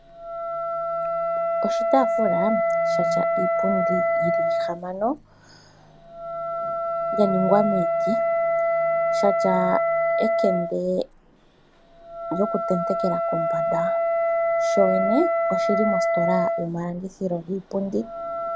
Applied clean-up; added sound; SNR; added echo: none; Wind instrument, woodwind instrument; -3 dB; none.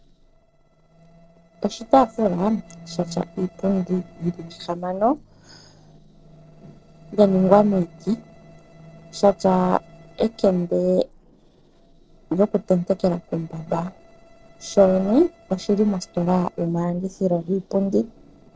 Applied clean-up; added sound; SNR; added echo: neural separator model SepFormer DNS4.